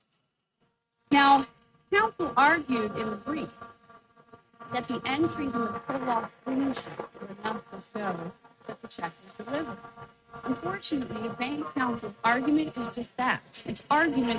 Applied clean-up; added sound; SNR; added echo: neural mask model RNNoise.